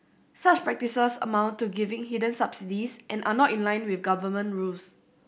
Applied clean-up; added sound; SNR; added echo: none; none; none; none.